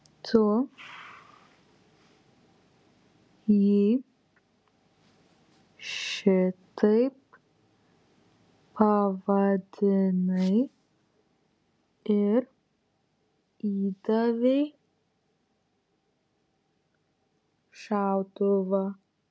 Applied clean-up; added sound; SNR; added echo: none; none; none; none.